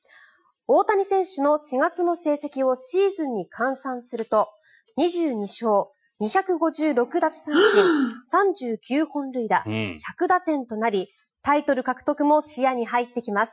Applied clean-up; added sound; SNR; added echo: classical method Wiener filter.